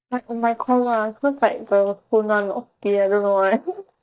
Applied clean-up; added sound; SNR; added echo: neural mask model DeepFilterNet 3.